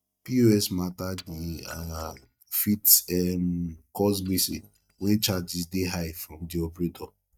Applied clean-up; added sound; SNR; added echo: neural mask model DeepFilterNet 3.